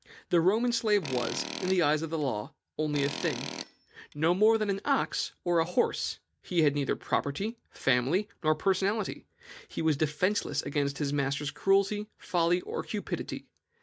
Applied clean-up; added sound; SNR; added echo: none; Tools; 11 dB; none.